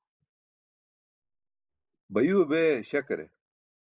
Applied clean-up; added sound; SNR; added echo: neural mask model Resemble Enhance denoiser.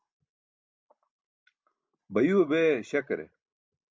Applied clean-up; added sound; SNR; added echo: none; none; none; none.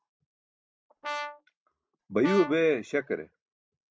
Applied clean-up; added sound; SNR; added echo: neural mask model RNNoise.